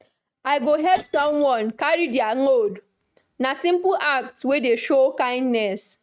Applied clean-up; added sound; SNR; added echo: neural mask model RNNoise.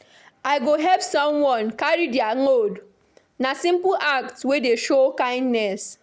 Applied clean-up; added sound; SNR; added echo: none; none; none; none.